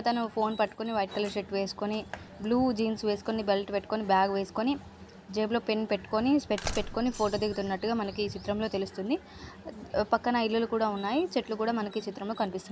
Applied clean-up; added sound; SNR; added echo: none; Slam; 18 dB; none.